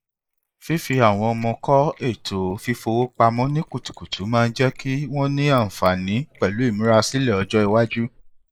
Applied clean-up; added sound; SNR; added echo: neural mask model Resemble Enhance denoiser.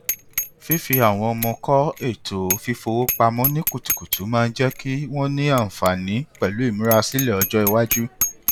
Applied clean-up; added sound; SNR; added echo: none; Bicycle bell; 7 dB; none.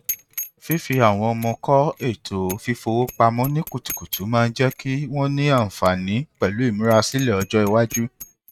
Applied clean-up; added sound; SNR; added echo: neural mask model RNNoise.